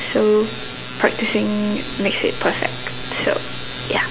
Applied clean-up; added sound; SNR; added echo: none; none; none; none.